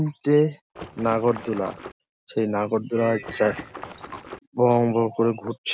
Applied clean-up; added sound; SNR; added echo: none; Water / Splash, splatter; 14 dB; none.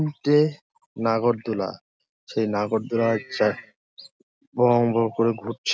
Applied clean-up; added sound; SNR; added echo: none; none; none; none.